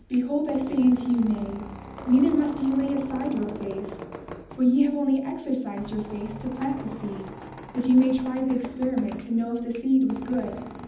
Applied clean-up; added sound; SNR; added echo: none; Squeak; 15 dB; reverberation time 0.8 s.